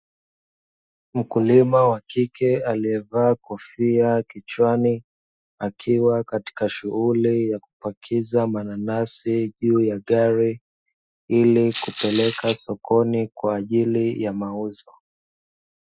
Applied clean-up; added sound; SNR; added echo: classical method Wiener filter.